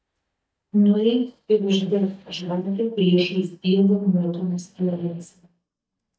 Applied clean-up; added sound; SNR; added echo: neural mask model DeepFilterNet 3.